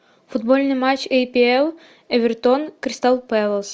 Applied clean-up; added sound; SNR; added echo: none; none; none; none.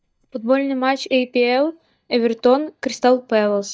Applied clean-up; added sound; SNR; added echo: neural mask model DeepFilterNet 3.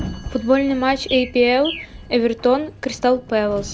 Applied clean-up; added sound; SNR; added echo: none; Bird + Sliding door; 14 dB; none.